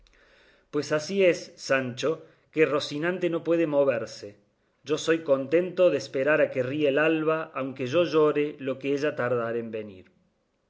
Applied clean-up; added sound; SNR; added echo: none; none; none; none.